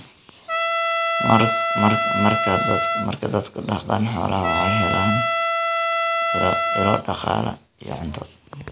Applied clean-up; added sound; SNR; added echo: none; Trumpet; -1 dB; none.